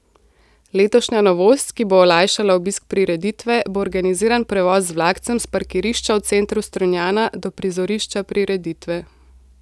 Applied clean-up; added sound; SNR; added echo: none; none; none; none.